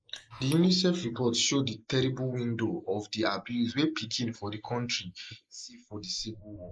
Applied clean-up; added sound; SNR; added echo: neural mask model Resemble Enhance denoiser.